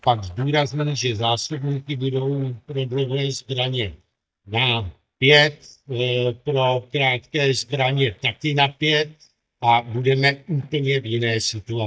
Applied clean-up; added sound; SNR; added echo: neural mask model DeepFilterNet 3.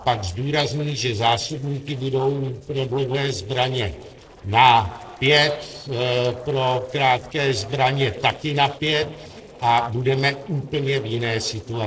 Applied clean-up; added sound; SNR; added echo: neural separator model SepFormer DNS4.